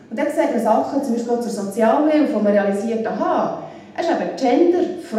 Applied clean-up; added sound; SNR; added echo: none; none; none; reverberation time 0.8 s.